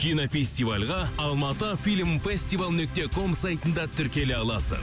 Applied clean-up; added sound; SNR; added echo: none; none; none; none.